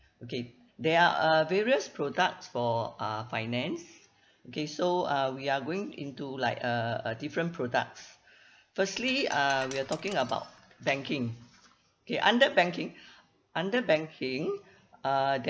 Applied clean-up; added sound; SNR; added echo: none; Shatter; 19 dB; none.